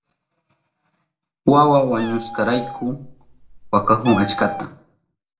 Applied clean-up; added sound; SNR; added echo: none; Meow; 12 dB; reverberation time 0.4 s.